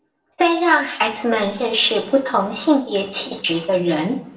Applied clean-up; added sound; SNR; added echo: none; none; none; reverberation time 0.6 s.